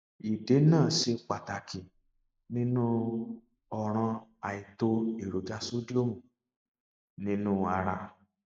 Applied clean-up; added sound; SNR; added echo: neural mask model Resemble Enhance denoiser.